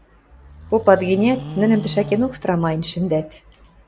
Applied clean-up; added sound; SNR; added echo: none; Livestock, farm animals, working animals; 14 dB; none.